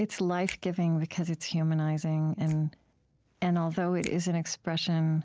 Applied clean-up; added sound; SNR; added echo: neural separator model SepFormer DNS4.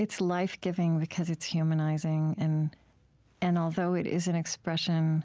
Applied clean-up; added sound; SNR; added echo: none; none; none; none.